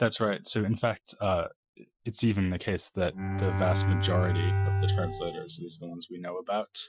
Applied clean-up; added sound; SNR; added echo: classical method Wiener filter.